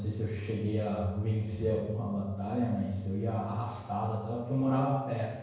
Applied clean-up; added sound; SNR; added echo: none; none; none; reverberation time 1.0 s.